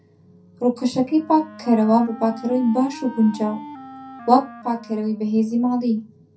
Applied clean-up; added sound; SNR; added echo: none; Wind instrument, woodwind instrument; 18 dB; reverberation time 0.3 s.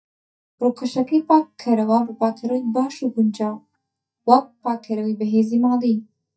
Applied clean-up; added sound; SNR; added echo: neural mask model DeepFilterNet 3.